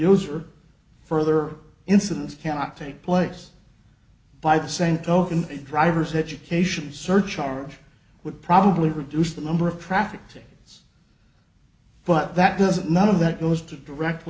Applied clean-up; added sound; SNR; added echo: none; none; none; none.